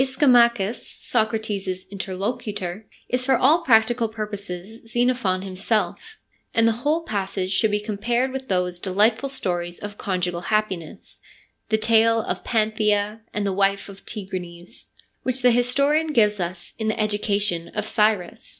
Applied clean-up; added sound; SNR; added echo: none; none; none; none.